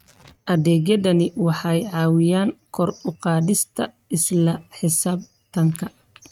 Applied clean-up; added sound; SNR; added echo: neural mask model RNNoise.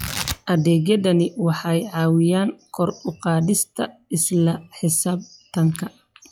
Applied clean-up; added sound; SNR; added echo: classical method log-MMSE.